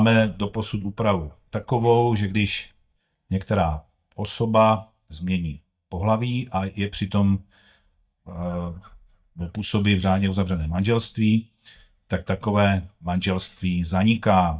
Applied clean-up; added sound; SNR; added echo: neural mask model DeepFilterNet 3.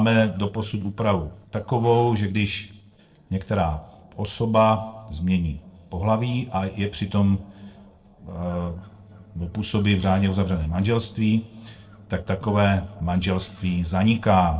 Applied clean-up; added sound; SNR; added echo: neural separator model SepFormer DNS4.